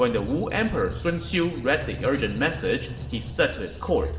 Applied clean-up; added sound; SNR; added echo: none; Squeak; 8 dB; reverberation time 0.9 s.